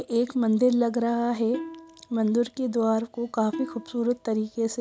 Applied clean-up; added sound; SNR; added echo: none; Plucked string instrument; 15 dB; none.